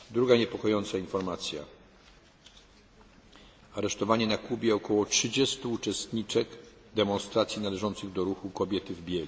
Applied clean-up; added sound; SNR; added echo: none; none; none; none.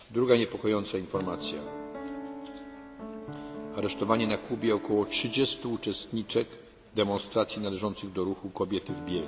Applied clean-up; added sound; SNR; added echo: none; Piano; 12 dB; none.